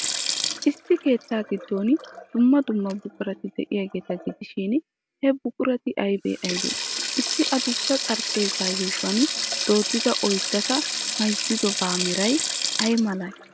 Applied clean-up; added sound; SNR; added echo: none; Sink (filling or washing); 4 dB; none.